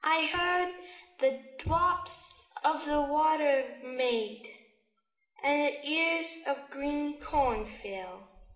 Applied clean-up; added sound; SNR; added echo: none; none; none; reverberation time 0.8 s.